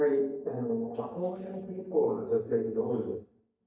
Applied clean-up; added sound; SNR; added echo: neural mask model DeepFilterNet 3.